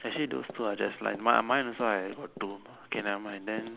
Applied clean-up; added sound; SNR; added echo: none; Run; 17 dB; none.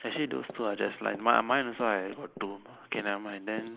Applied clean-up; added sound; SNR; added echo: neural mask model Resemble Enhance denoiser.